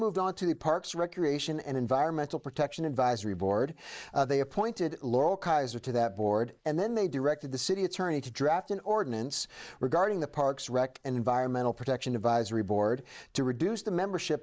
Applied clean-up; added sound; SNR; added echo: neural mask model Resemble Enhance denoiser.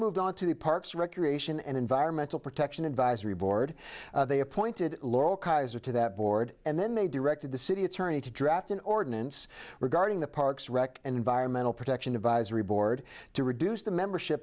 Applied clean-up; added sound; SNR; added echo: none; none; none; none.